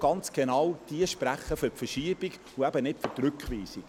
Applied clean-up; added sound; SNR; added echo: none; Fireworks + Drum kit; 15 dB; none.